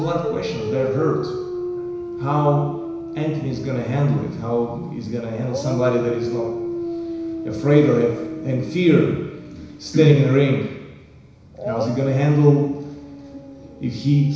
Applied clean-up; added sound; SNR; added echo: none; Dog; 9 dB; reverberation time 1.0 s.